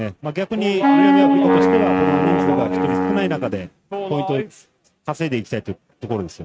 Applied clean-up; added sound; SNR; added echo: neural mask model RNNoise.